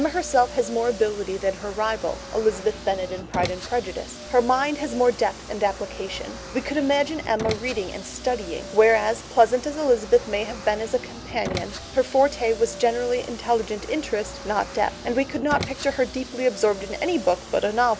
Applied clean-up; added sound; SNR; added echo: none; Car; 13 dB; none.